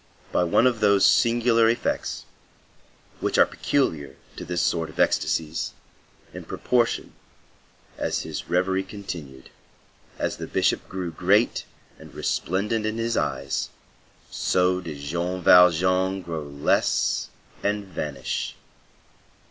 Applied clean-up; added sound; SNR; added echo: none; none; none; none.